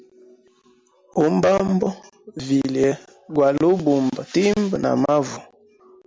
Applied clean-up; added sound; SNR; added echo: none; none; none; none.